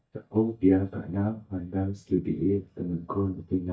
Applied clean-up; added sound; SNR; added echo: neural mask model DeepFilterNet 3.